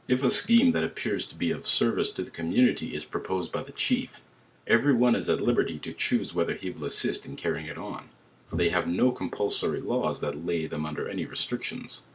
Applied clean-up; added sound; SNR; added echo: none; none; none; none.